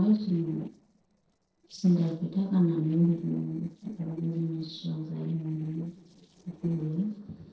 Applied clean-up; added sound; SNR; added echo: neural separator model SepFormer DNS4.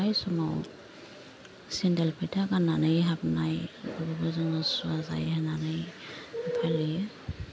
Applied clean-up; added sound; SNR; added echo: none; none; none; none.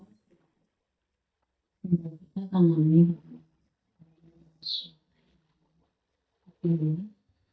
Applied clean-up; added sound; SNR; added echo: neural mask model DeepFilterNet 3.